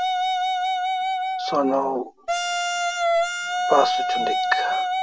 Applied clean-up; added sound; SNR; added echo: none; Wind instrument, woodwind instrument; -4 dB; none.